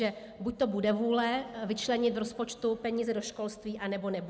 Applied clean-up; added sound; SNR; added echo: none; none; none; none.